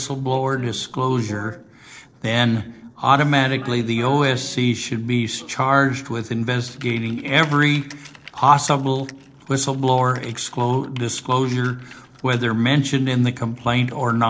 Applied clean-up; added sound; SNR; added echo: neural separator model SepFormer DNS4.